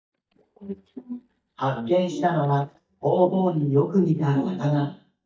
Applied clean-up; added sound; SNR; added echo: neural mask model DeepFilterNet 3.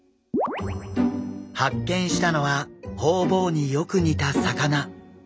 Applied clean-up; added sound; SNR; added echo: none; none; none; none.